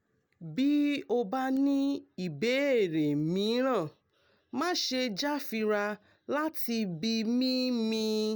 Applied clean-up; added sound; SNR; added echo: none; none; none; none.